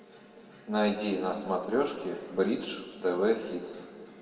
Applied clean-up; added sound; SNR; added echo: none; none; none; reverberation time 1.7 s.